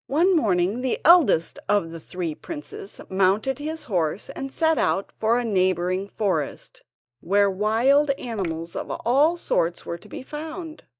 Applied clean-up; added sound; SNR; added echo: neural mask model DeepFilterNet 3.